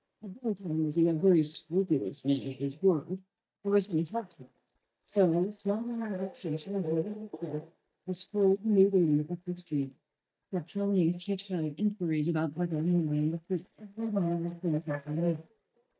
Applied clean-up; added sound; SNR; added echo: neural mask model DeepFilterNet 3.